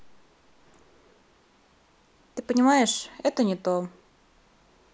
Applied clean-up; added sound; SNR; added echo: none; none; none; none.